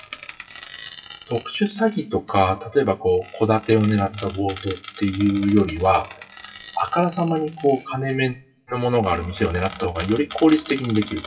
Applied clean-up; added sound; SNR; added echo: classical method WPE with log-MMSE.